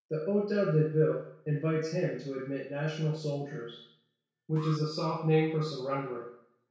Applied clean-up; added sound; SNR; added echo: none; Alarm; 20 dB; reverberation time 0.6 s.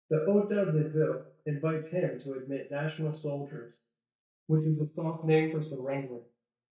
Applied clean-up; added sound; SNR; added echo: neural mask model DeepFilterNet 3.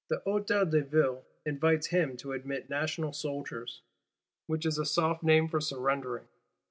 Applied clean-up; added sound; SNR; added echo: none; none; none; none.